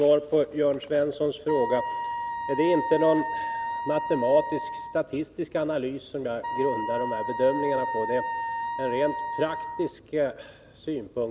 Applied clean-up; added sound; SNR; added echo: none; Wind instrument, woodwind instrument; 6 dB; none.